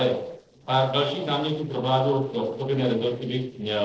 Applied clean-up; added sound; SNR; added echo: neural separator model SepFormer DNS4.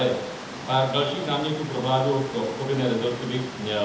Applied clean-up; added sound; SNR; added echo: none; Water; 12 dB; reverberation time 1.0 s.